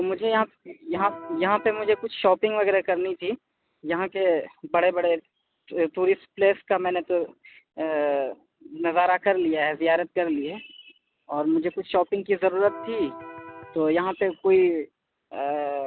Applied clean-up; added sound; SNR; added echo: none; Electric guitar; 14 dB; none.